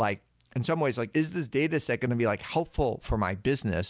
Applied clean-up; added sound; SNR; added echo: none; none; none; none.